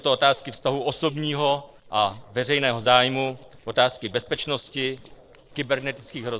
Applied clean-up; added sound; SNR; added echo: neural separator model SepFormer DNS4.